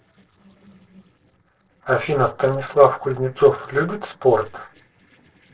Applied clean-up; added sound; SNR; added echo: neural separator model SepFormer DNS4.